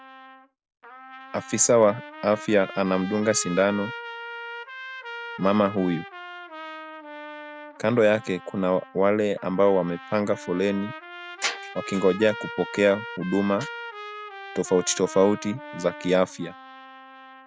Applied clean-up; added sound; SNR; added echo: none; Trumpet; 14 dB; none.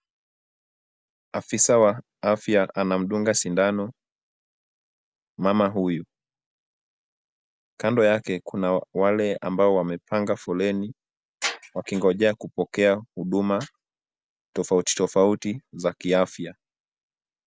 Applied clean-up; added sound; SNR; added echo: none; none; none; none.